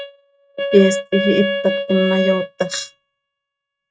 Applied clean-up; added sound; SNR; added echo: neural mask model RNNoise.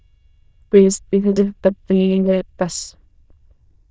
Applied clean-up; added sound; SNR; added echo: neural diffusion model UNIVERSE++.